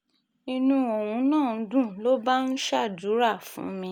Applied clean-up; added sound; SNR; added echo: none; none; none; none.